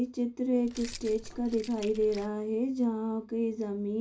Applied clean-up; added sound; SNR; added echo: none; Keys jangling; 15 dB; reverberation time 0.2 s.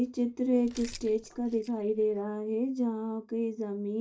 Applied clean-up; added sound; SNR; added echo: neural mask model DeepFilterNet 3.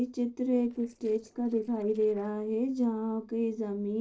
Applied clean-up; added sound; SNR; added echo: neural separator model SepFormer DNS4.